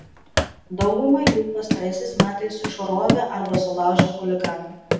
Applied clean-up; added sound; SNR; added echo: none; Run; 1 dB; reverberation time 0.8 s.